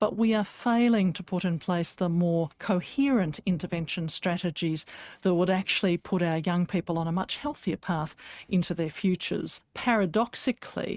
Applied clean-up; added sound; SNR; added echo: neural mask model RNNoise.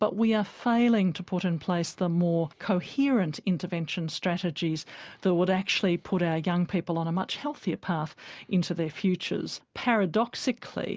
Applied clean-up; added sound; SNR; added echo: none; none; none; none.